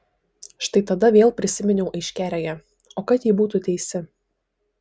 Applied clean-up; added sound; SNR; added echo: none; none; none; none.